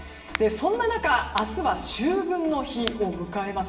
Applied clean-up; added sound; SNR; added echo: none; Crack; 12 dB; reverberation time 0.8 s.